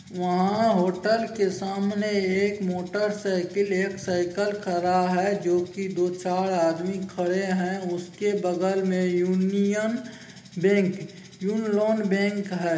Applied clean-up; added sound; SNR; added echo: none; none; none; reverberation time 0.8 s.